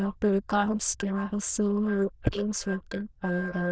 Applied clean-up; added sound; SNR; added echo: neural diffusion model UNIVERSE++.